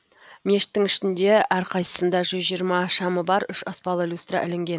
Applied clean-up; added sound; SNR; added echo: none; none; none; none.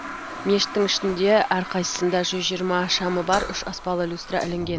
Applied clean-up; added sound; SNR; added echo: none; Toilet flush; 12 dB; none.